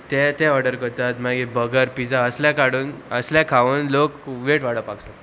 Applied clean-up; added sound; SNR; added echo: none; none; none; none.